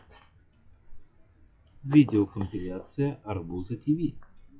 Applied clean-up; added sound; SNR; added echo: classical method log-MMSE.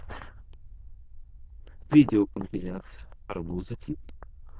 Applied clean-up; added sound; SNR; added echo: neural diffusion model UNIVERSE++.